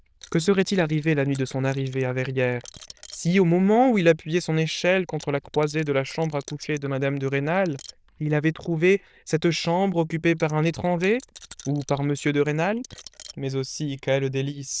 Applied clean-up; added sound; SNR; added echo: neural diffusion model UNIVERSE++.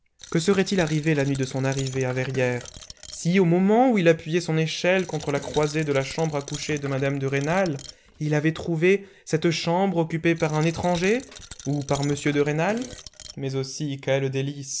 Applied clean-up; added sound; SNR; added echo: none; Fart + Coin (dropping); 18 dB; none.